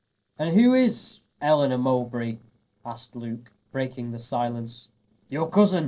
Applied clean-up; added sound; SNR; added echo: neural separator model SepFormer DNS4.